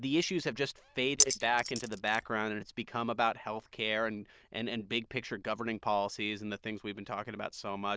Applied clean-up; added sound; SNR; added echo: neural diffusion model UNIVERSE++.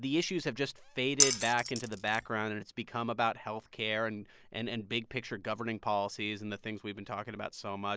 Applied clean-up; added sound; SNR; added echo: none; Glass; -3 dB; none.